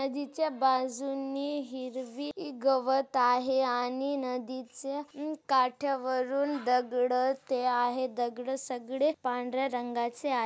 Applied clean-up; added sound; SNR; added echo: none; none; none; none.